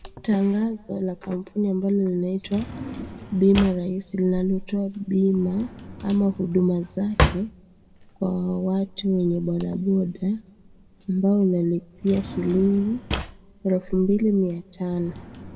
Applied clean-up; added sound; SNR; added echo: none; Drawer open or close; 10 dB; reverberation time 1.5 s.